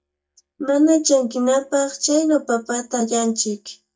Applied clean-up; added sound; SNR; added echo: neural mask model DeepFilterNet 3.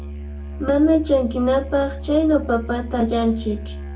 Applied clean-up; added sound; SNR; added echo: none; Musical instrument; 11 dB; reverberation time 0.3 s.